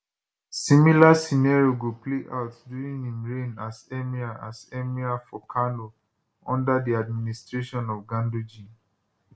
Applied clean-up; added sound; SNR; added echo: none; none; none; none.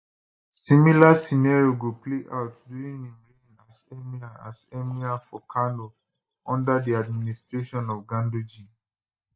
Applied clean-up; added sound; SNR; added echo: neural mask model DeepFilterNet 3.